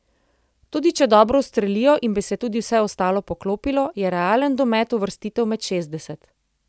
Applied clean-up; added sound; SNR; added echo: none; none; none; none.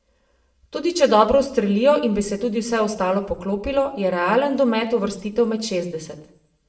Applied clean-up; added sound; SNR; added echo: none; none; none; reverberation time 0.5 s.